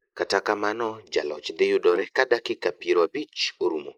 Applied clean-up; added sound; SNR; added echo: neural mask model Resemble Enhance denoiser.